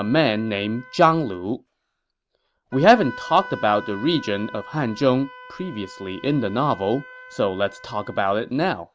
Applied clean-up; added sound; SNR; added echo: none; Wind instrument, woodwind instrument; 18 dB; none.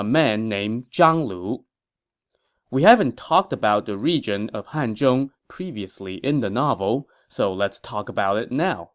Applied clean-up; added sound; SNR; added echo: none; none; none; none.